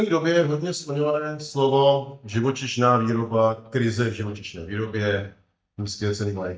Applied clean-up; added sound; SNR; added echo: neural mask model DeepFilterNet 3.